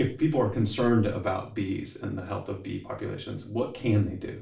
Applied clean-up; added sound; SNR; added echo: none; none; none; reverberation time 0.4 s.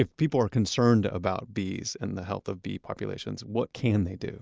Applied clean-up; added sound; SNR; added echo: none; none; none; none.